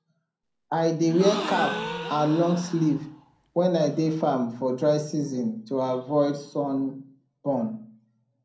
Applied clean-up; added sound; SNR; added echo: none; Gasp; 10 dB; reverberation time 0.5 s.